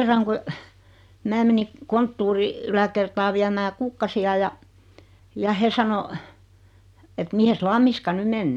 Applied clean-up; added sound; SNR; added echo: none; none; none; none.